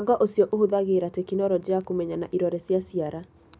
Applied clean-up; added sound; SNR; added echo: none; none; none; none.